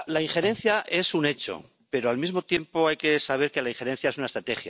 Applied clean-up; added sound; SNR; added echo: none; none; none; none.